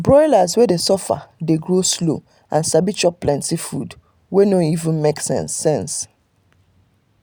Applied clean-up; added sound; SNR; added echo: none; none; none; none.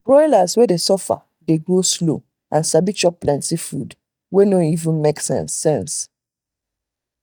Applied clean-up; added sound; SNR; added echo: neural mask model DeepFilterNet 3.